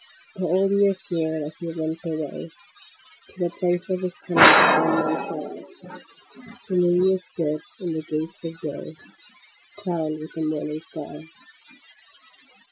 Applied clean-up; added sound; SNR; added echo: classical method Wiener filter.